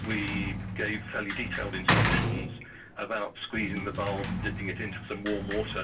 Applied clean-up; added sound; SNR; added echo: none; Sliding door / Slam; -2 dB; reverberation time 0.2 s.